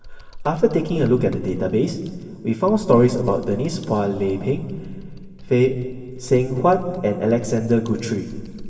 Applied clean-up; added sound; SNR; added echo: none; Computer keyboard; 15 dB; reverberation time 2.7 s.